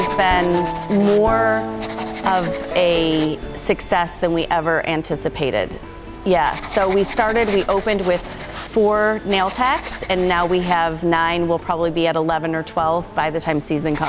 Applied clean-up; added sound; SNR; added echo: none; Writing; 15 dB; none.